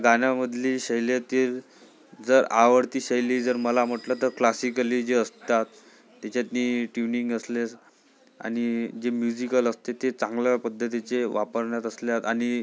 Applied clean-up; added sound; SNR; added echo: none; none; none; none.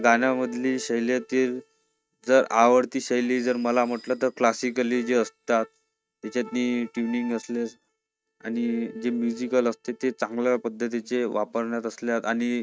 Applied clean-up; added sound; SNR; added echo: neural mask model RNNoise.